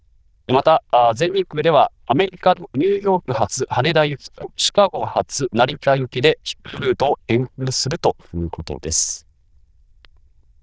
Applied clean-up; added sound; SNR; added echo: neural diffusion model UNIVERSE++.